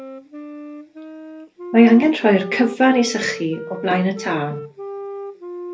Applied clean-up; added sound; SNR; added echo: none; Wind instrument, woodwind instrument; 13 dB; reverberation time 0.3 s.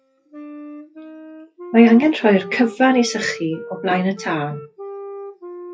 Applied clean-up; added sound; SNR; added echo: classical method WPE with log-MMSE.